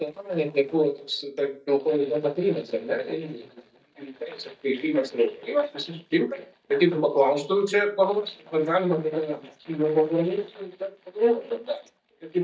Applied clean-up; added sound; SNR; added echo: neural mask model DeepFilterNet 3.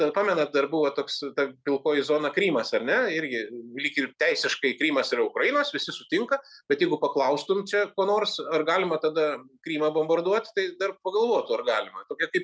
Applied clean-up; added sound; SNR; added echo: none; none; none; none.